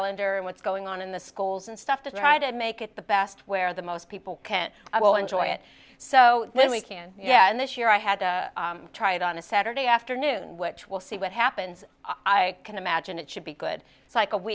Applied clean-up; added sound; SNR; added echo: none; none; none; none.